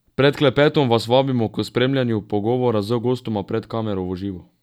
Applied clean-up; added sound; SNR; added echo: none; none; none; none.